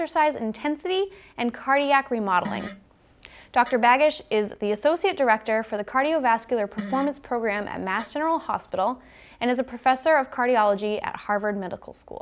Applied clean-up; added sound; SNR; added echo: none; Fart; 17 dB; none.